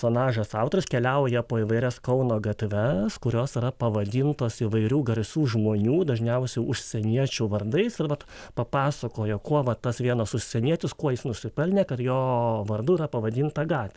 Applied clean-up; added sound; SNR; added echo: none; none; none; none.